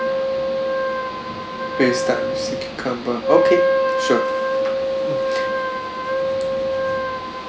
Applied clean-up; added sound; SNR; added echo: none; Wind instrument, woodwind instrument; -4 dB; none.